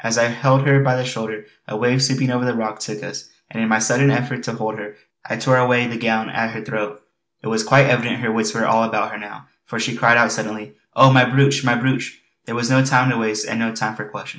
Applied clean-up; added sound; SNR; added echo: none; none; none; none.